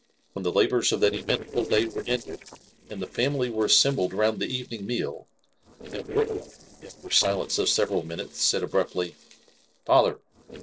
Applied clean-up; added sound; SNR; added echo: neural separator model SepFormer DNS4.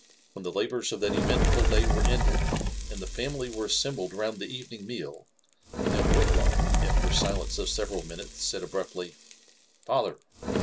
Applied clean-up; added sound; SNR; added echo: none; Fire; -5 dB; none.